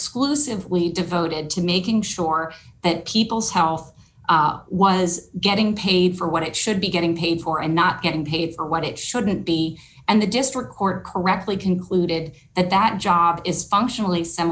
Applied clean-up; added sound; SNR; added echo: none; none; none; none.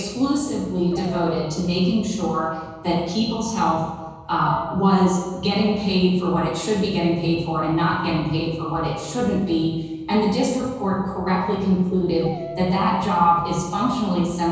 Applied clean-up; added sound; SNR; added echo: none; Dog; 19 dB; reverberation time 1.2 s.